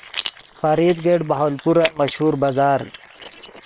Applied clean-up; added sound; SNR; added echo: neural separator model SepFormer WHAM!.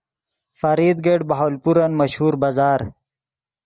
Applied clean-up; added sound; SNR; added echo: none; none; none; none.